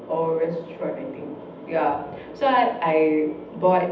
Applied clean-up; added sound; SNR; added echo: none; none; none; reverberation time 0.8 s.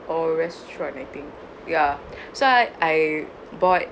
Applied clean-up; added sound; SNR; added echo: none; none; none; none.